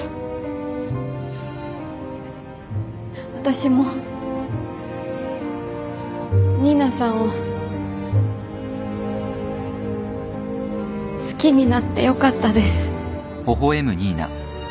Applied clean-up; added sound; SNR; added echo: none; none; none; none.